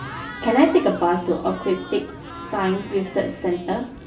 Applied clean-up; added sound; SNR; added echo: none; Crowd / Cheering; 16 dB; reverberation time 0.3 s.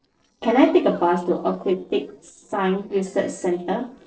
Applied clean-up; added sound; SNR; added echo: neural separator model SepFormer DNS4.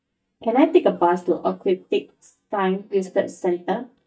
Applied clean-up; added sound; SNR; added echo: neural mask model DeepFilterNet 3.